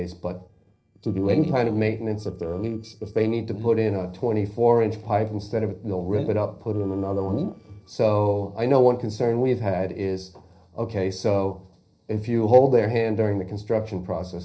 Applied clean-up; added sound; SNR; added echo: neural separator model SepFormer DNS4.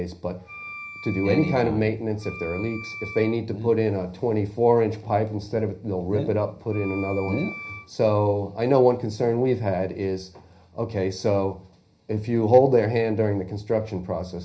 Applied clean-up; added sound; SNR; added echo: none; Wind instrument, woodwind instrument; 14 dB; reverberation time 0.4 s.